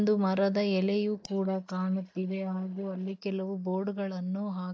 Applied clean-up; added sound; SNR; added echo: neural mask model DeepFilterNet 3.